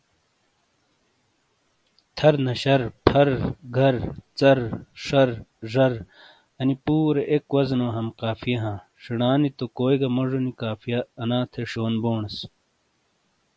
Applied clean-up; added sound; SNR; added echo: none; none; none; none.